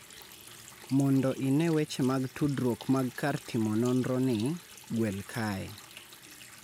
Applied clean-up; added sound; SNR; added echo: none; Water tap, faucet; 19 dB; none.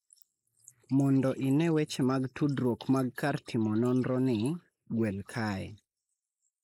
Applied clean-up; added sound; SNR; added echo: neural mask model Resemble Enhance denoiser.